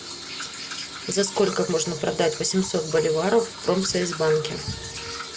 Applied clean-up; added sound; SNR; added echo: none; none; none; none.